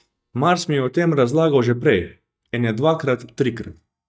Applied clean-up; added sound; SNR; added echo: neural mask model DeepFilterNet 3.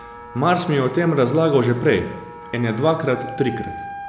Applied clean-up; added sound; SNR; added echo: none; Wind instrument, woodwind instrument; 15 dB; none.